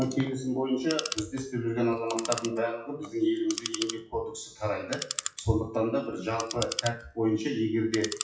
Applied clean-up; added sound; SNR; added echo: classical method WPE with log-MMSE.